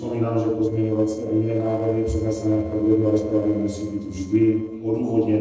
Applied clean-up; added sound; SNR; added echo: neural separator model SepFormer DNS4.